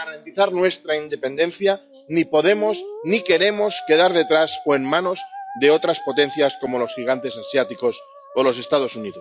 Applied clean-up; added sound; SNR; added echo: classical method log-MMSE.